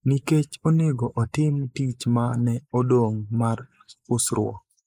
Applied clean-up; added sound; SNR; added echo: neural mask model Resemble Enhance denoiser.